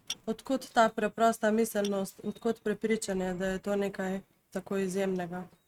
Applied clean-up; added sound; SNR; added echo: neural mask model RNNoise.